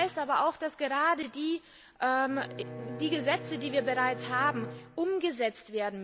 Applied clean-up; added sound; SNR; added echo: none; Bowed string instrument; 13 dB; none.